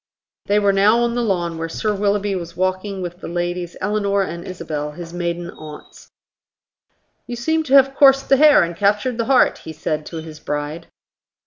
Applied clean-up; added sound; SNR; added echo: none; none; none; none.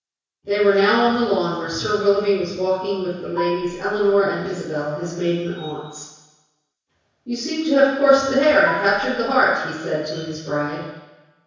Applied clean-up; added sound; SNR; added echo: none; Marimba, xylophone; 14 dB; reverberation time 1.1 s.